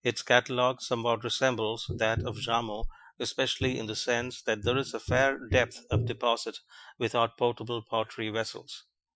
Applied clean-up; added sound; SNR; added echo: classical method Wiener filter.